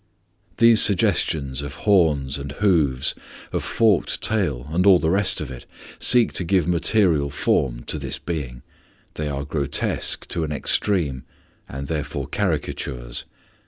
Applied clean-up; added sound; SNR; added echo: none; none; none; none.